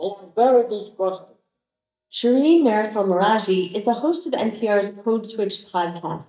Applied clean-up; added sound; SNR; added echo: neural mask model DeepFilterNet 3.